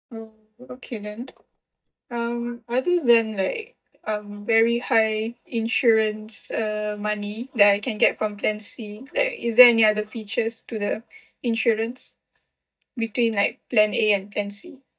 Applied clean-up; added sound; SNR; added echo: neural mask model DeepFilterNet 3.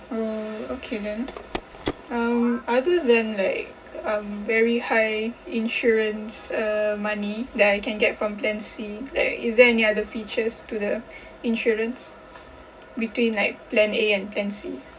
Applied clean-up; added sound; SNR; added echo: none; Telephone; 13 dB; reverberation time 0.4 s.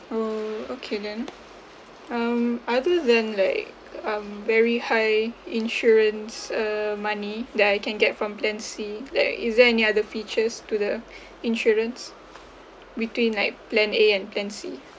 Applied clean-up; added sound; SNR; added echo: none; none; none; none.